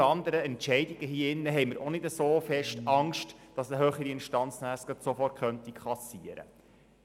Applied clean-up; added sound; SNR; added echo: none; none; none; none.